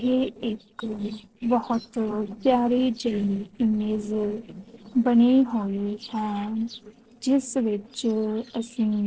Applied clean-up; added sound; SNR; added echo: neural separator model SepFormer DNS4.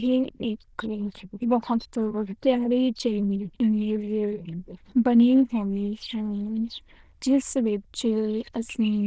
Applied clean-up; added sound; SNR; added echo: neural diffusion model UNIVERSE++.